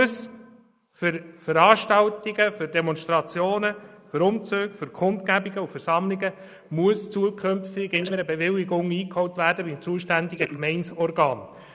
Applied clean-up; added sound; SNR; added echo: neural mask model Resemble Enhance denoiser.